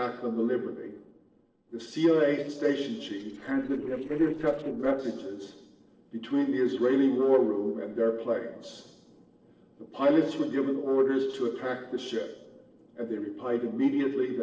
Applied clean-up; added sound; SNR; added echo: neural separator model SepFormer DNS4.